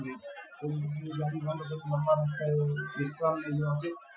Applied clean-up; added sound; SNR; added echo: classical method Wiener filter.